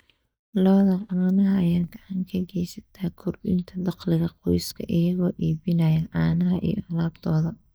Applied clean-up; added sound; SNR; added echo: neural mask model DeepFilterNet 3.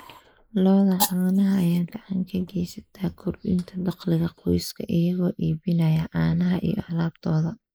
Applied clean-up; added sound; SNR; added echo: neural mask model Resemble Enhance denoiser.